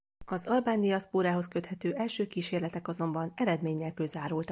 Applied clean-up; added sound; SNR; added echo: none; none; none; none.